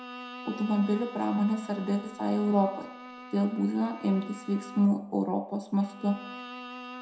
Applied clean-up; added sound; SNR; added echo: none; Bowed string instrument; 15 dB; reverberation time 0.5 s.